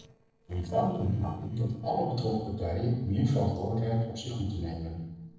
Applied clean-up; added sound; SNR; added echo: neural separator model SepFormer DNS4.